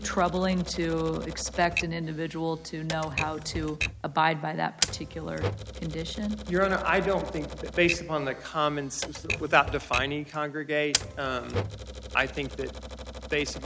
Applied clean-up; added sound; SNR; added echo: none; Typewriter; 7 dB; none.